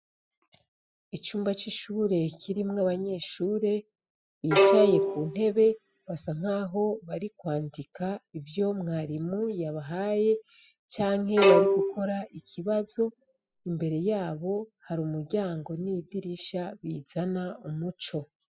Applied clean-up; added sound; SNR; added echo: classical method spectral subtraction.